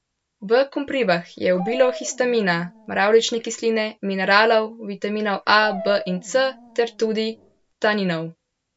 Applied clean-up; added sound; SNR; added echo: none; Dog; 16 dB; none.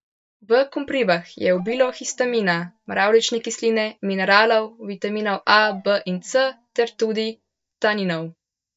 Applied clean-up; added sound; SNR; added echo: neural mask model DeepFilterNet 3.